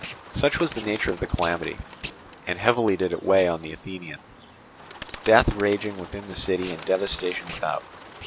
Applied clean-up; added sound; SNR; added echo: none; Bird + Packing tape, duct tape; 15 dB; none.